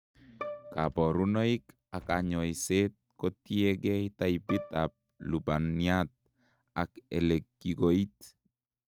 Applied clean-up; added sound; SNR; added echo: neural mask model RNNoise.